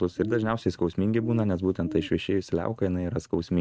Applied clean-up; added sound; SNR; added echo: neural mask model RNNoise.